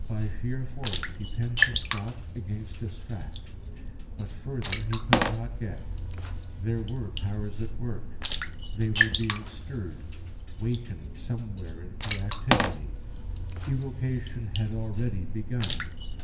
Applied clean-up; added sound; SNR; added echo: none; Water / Splash, splatter; -3 dB; reverberation time 1.0 s.